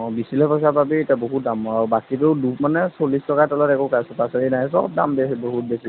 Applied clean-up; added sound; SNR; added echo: none; none; none; none.